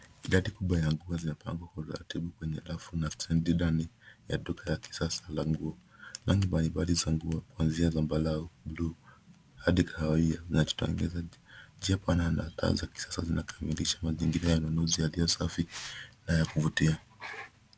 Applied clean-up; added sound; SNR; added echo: none; none; none; none.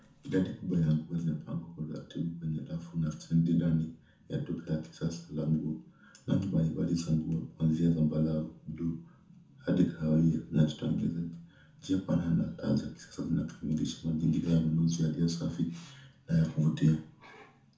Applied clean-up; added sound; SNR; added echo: none; none; none; reverberation time 0.7 s.